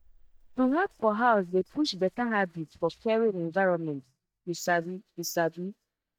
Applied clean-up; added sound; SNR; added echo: neural mask model DeepFilterNet 3.